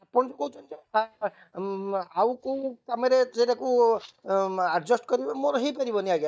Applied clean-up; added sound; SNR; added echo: neural mask model DeepFilterNet 3.